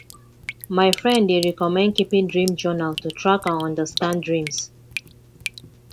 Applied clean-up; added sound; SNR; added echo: none; Drip; 13 dB; none.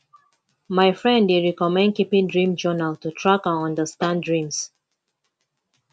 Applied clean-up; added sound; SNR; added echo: none; none; none; none.